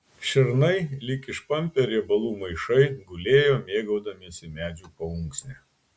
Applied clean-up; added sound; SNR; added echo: none; none; none; none.